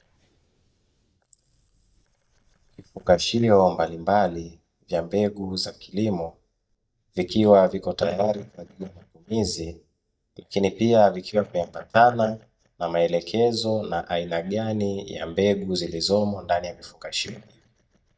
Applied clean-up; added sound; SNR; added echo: neural mask model DeepFilterNet 3.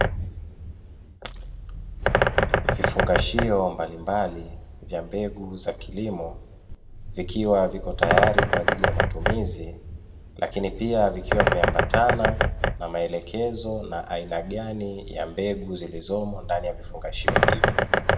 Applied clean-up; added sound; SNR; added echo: none; Bird; -2 dB; reverberation time 0.7 s.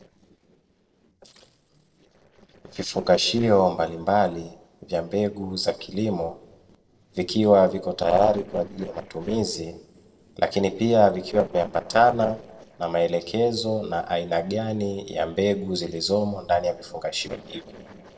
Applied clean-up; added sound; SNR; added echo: neural separator model SepFormer DNS4.